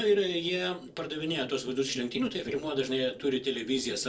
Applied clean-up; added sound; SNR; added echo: neural separator model SepFormer DNS4.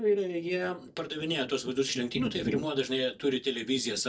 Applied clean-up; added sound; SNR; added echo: neural mask model DeepFilterNet 3.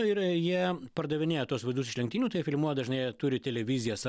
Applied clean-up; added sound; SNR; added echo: none; none; none; none.